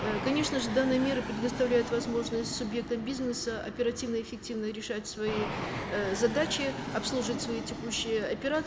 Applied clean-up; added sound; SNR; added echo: none; Fixed-wing aircraft, airplane; 7 dB; none.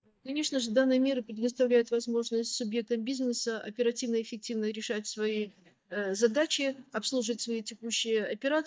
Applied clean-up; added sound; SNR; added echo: neural mask model DeepFilterNet 3.